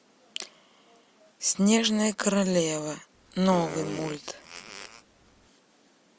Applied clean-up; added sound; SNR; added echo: none; Fart; 12 dB; none.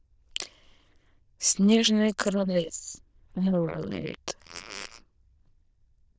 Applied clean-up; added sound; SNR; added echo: neural diffusion model UNIVERSE++.